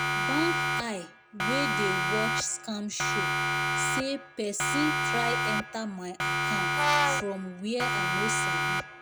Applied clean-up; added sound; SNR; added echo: none; Brass instrument + Siren; -5 dB; none.